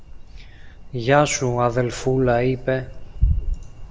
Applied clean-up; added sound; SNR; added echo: none; Bird; 14 dB; none.